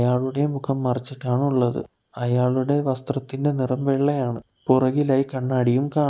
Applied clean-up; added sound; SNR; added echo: none; none; none; none.